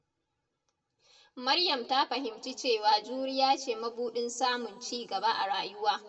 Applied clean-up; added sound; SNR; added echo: none; none; none; reverberation time 1.7 s.